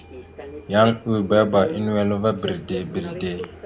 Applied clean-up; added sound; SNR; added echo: none; Subway, metro, underground; 12 dB; none.